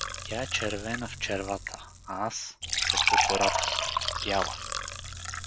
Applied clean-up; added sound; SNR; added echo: none; Fill (with liquid) / Trickle, dribble; -4 dB; none.